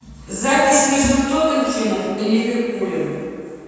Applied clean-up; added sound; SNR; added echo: none; Bowed string instrument; 9 dB; reverberation time 2.1 s.